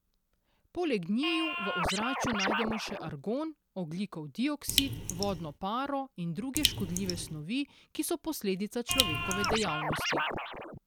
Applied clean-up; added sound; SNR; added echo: none; Raindrop + Scratching (performance technique); -2 dB; none.